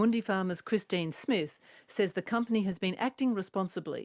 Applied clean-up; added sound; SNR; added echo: none; none; none; none.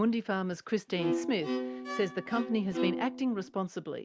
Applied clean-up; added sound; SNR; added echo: none; Bowed string instrument; 3 dB; none.